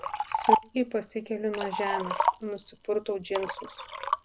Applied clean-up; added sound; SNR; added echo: none; Liquid; -1 dB; none.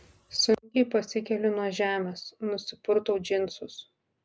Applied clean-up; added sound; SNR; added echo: none; none; none; none.